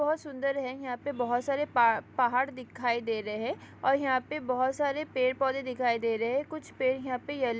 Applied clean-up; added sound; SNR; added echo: none; none; none; none.